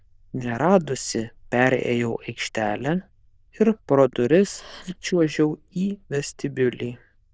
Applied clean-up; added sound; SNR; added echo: neural diffusion model UNIVERSE++.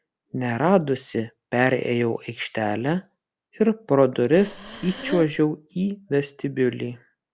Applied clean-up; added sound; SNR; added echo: none; Breathing; 11 dB; none.